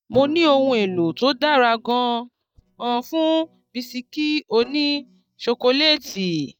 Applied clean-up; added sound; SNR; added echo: neural mask model DeepFilterNet 3.